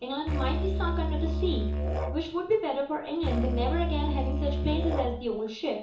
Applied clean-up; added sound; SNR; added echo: none; Musical instrument; -2 dB; reverberation time 0.8 s.